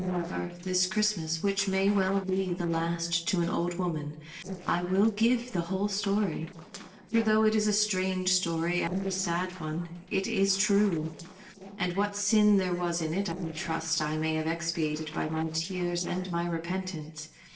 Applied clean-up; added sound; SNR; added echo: neural separator model SepFormer DNS4.